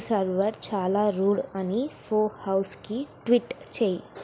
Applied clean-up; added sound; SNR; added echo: none; none; none; none.